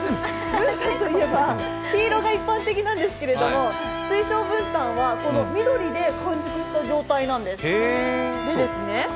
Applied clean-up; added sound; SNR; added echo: none; Trumpet; 7 dB; none.